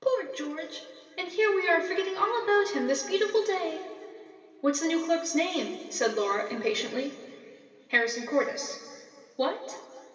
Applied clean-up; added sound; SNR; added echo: none; none; none; reverberation time 2.7 s.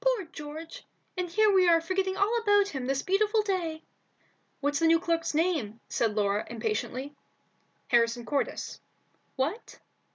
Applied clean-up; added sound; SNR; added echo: none; none; none; none.